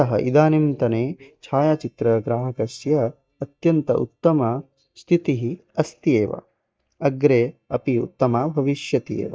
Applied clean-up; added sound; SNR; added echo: neural mask model DeepFilterNet 3.